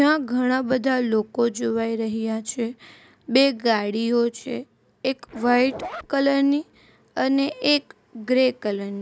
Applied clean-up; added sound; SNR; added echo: none; Zipper (clothing); 15 dB; none.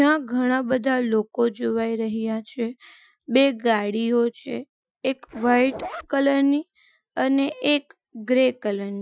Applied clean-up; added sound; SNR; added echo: classical method Wiener filter.